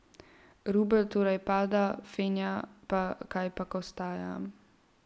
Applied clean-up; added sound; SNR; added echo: none; none; none; none.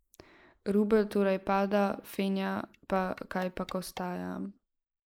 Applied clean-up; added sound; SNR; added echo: neural mask model Resemble Enhance denoiser.